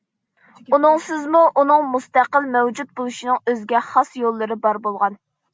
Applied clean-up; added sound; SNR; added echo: none; none; none; none.